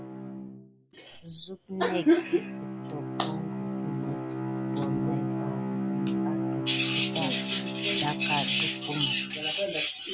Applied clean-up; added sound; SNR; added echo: none; Bowed string instrument; 2 dB; none.